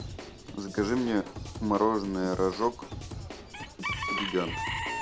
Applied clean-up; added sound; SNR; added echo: none; Drum / Drum kit + Bird / Chicken, rooster; 6 dB; none.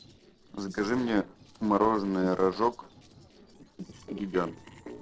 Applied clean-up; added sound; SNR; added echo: neural separator model SepFormer DNS4.